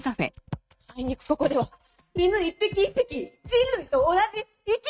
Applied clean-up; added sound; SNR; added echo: neural mask model RNNoise.